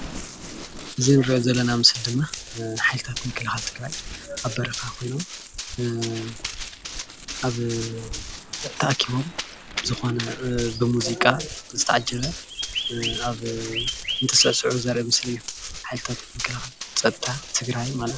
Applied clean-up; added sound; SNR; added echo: none; Run; 10 dB; none.